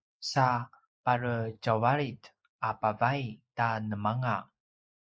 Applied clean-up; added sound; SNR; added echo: neural mask model Resemble Enhance denoiser.